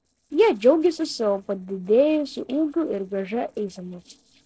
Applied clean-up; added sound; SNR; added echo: neural separator model SepFormer DNS4.